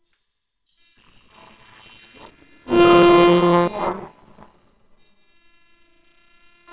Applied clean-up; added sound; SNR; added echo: neural separator model SepFormer WHAMR!.